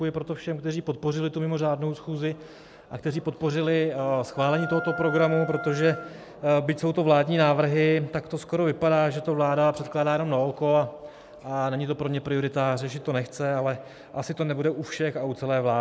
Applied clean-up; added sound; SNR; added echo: none; Wind instrument, woodwind instrument; 10 dB; none.